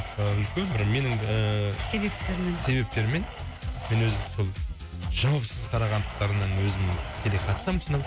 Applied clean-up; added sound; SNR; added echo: none; Domestic sounds, home sounds; 12 dB; none.